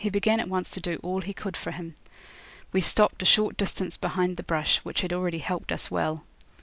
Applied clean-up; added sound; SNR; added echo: none; none; none; none.